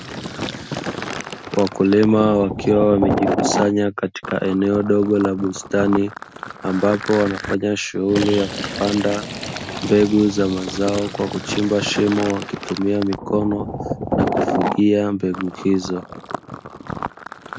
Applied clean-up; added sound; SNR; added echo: none; Fill (with liquid); 7 dB; none.